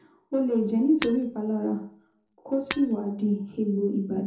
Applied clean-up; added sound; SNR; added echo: none; Shatter; 13 dB; reverberation time 0.5 s.